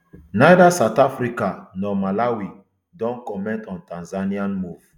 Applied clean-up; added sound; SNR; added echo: none; none; none; none.